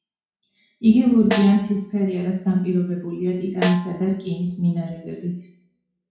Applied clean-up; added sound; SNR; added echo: none; Snare drum; 12 dB; reverberation time 0.6 s.